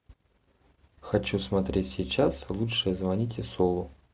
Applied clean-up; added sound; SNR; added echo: none; none; none; none.